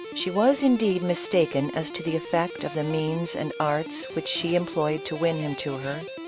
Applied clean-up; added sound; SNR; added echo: none; Guitar; 11 dB; none.